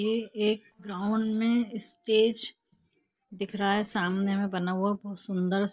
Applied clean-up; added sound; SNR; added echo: neural separator model SepFormer DNS4.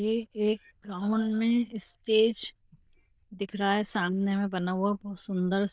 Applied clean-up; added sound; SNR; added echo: neural diffusion model UNIVERSE++.